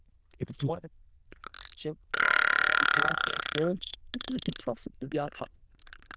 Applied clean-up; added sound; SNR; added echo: neural diffusion model UNIVERSE++.